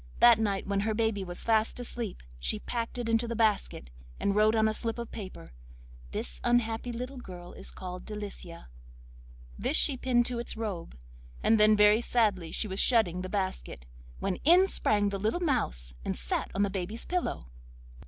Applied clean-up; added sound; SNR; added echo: none; none; none; none.